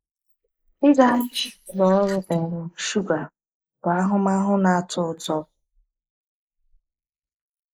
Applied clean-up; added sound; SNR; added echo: neural mask model Resemble Enhance denoiser.